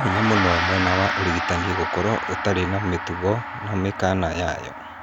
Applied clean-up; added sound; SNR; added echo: none; Gong; 3 dB; none.